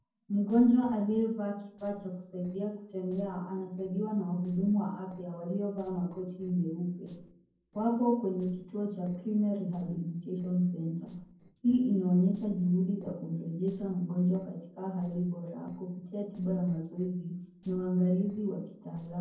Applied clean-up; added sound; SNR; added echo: neural separator model SepFormer DNS4.